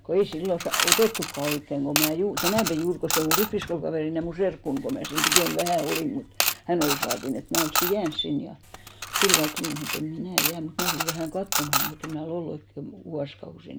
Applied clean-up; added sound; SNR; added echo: none; Coin (dropping) / Mechanisms; 0 dB; none.